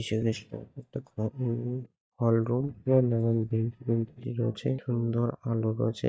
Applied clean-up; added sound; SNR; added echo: neural mask model DeepFilterNet 3.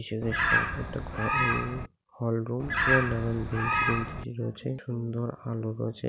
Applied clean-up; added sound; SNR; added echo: none; Bird; -3 dB; none.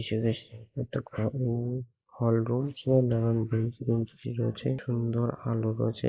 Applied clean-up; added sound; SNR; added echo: neural mask model Resemble Enhance denoiser.